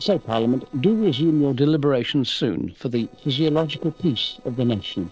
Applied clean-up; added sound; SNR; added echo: neural separator model SepFormer DNS4.